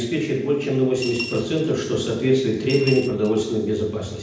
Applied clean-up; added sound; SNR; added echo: none; Coin (dropping) / Glass; 12 dB; reverberation time 0.9 s.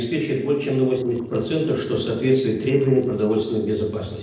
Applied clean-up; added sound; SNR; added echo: neural separator model SepFormer DNS4.